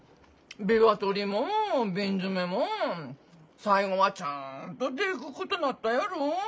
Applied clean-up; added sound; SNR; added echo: none; none; none; none.